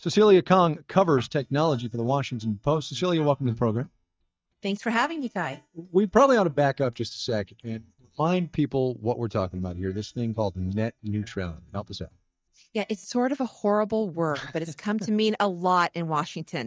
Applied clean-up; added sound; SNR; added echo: neural mask model DeepFilterNet 3.